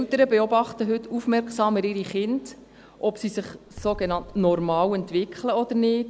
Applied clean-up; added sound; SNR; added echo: none; Bass drum; 19 dB; none.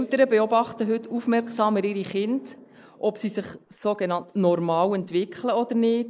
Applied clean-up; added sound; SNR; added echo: neural mask model Resemble Enhance denoiser.